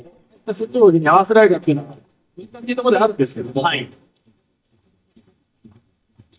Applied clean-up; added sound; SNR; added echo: neural mask model DeepFilterNet 3.